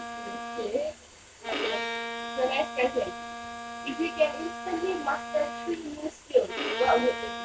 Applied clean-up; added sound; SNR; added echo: none; Bowed string instrument; 6 dB; none.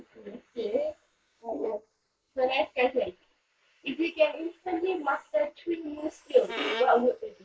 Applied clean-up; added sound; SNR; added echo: neural mask model Resemble Enhance denoiser.